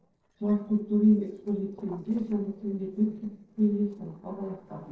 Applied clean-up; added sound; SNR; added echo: neural separator model SepFormer DNS4.